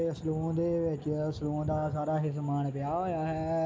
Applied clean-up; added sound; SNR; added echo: none; none; none; none.